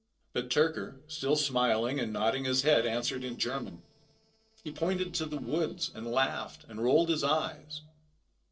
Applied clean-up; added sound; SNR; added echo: neural separator model SepFormer DNS4.